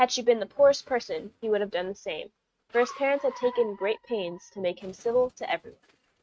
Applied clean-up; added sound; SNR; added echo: neural mask model RNNoise.